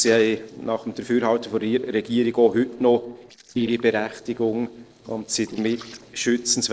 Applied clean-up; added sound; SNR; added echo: neural separator model SepFormer DNS4.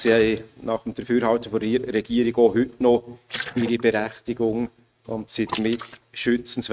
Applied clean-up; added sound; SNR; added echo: neural mask model RNNoise.